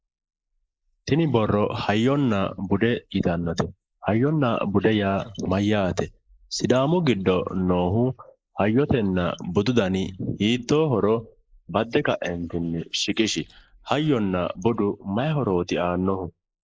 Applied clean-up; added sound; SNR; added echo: neural mask model Resemble Enhance denoiser.